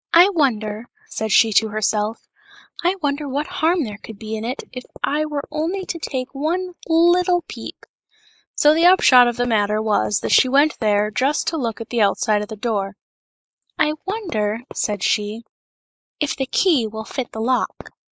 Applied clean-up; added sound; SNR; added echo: neural mask model Resemble Enhance denoiser.